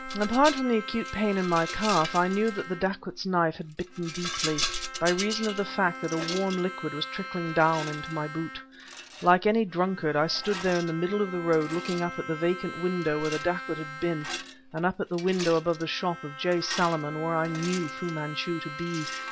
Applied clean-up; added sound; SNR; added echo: none; Bowed string instrument + Rattle; 9 dB; none.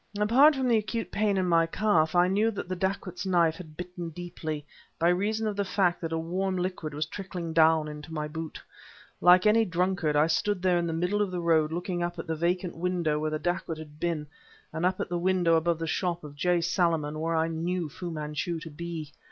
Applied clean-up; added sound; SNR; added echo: none; none; none; none.